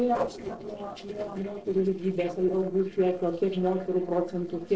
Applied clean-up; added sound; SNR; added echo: neural separator model SepFormer DNS4.